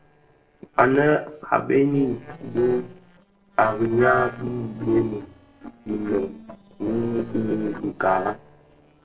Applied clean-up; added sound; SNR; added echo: neural separator model SepFormer DNS4.